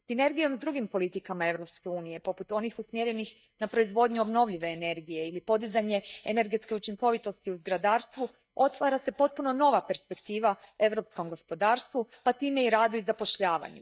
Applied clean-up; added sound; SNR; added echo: neural mask model DeepFilterNet 3.